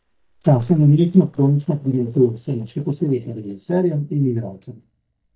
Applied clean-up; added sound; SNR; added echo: neural mask model DeepFilterNet 3.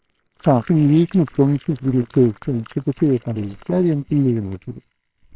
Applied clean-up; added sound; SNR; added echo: neural separator model SepFormer WHAMR!.